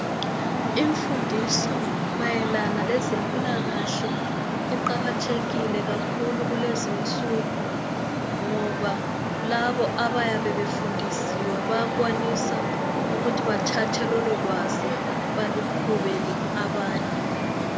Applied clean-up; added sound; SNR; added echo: none; Traffic noise, roadway noise; -3 dB; none.